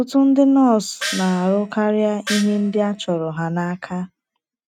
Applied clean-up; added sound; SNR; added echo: neural mask model RNNoise.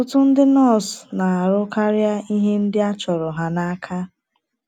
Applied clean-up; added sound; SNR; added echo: none; none; none; none.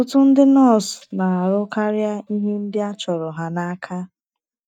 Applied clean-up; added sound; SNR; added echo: neural mask model DeepFilterNet 3.